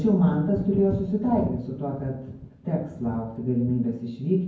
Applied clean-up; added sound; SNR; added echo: none; Thunder / Wind; 12 dB; reverberation time 0.9 s.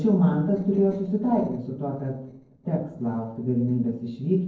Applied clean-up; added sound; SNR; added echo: neural separator model SepFormer DNS4.